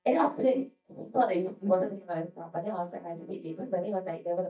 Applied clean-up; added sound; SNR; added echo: neural mask model DeepFilterNet 3.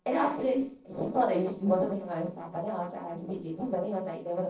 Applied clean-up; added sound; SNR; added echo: neural separator model SepFormer DNS4.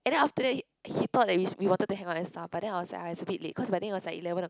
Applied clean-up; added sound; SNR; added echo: none; none; none; none.